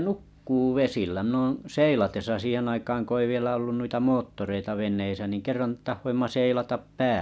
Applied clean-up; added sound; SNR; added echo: none; none; none; none.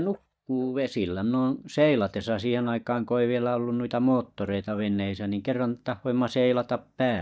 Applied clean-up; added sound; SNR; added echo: neural mask model DeepFilterNet 3.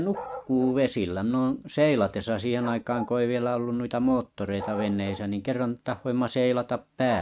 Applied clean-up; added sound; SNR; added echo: neural mask model RNNoise.